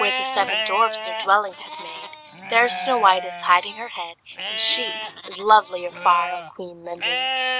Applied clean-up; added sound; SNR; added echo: none; Livestock, farm animals, working animals; 6 dB; none.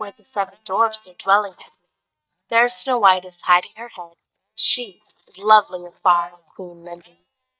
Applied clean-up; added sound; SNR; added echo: neural mask model DeepFilterNet 3.